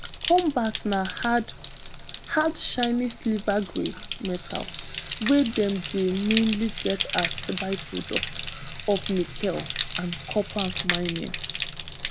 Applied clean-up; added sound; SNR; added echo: none; Bathtub (filling or washing); 2 dB; none.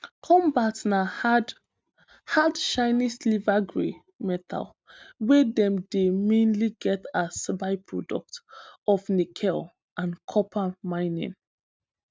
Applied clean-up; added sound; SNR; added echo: none; none; none; none.